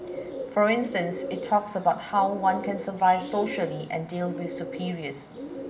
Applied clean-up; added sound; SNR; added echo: none; Bird; 10 dB; reverberation time 0.7 s.